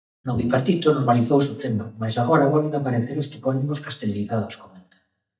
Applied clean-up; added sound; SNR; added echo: neural mask model DeepFilterNet 3.